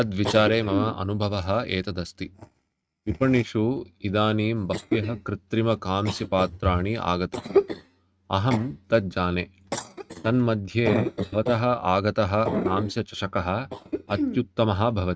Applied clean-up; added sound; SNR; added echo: neural mask model RNNoise.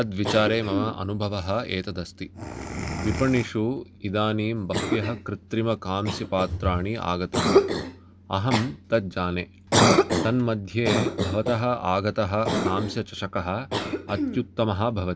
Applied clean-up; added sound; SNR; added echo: none; Cough; 2 dB; none.